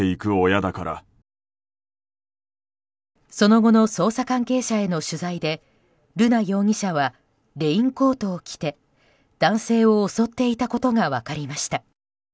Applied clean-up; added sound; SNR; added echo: none; none; none; none.